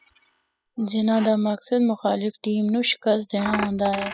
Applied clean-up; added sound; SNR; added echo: classical method spectral subtraction.